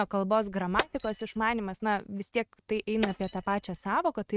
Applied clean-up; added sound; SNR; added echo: neural mask model RNNoise.